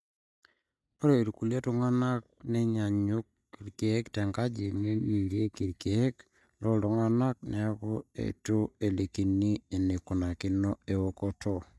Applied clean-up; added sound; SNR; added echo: neural mask model DeepFilterNet 3.